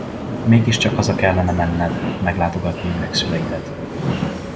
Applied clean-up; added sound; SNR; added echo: none; Subway, metro, underground; 5 dB; reverberation time 0.3 s.